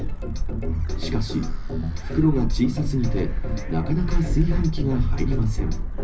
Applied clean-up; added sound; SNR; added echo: none; Gull, seagull; -1 dB; reverberation time 0.4 s.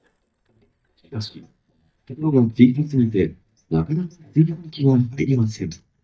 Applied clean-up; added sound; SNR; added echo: neural mask model DeepFilterNet 3.